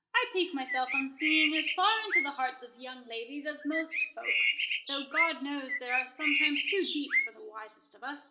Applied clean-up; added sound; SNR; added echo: none; Bird; -3 dB; reverberation time 1.3 s.